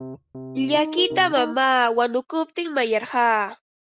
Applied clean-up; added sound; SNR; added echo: none; Piano; 10 dB; none.